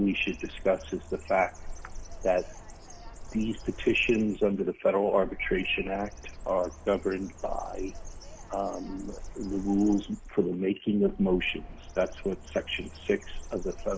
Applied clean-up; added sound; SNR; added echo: none; Bird; 12 dB; none.